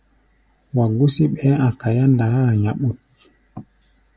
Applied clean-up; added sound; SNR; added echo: none; none; none; none.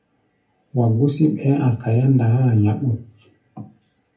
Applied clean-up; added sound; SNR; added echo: none; none; none; reverberation time 0.3 s.